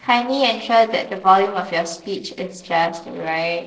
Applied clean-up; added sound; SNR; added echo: neural separator model SepFormer DNS4.